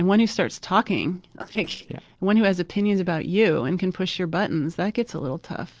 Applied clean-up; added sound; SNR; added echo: neural separator model SepFormer DNS4.